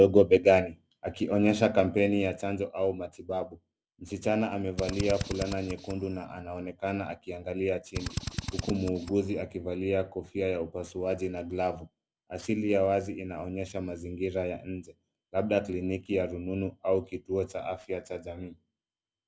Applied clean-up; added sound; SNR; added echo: none; Drill; 8 dB; none.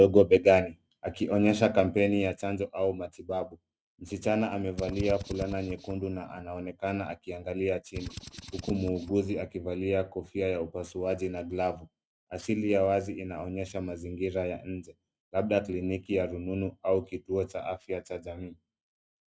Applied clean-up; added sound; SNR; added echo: neural mask model RNNoise.